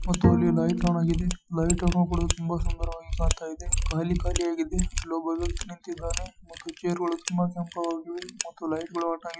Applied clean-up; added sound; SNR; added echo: classical method Wiener filter.